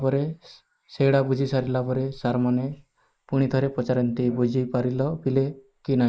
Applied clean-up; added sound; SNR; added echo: neural mask model Resemble Enhance denoiser.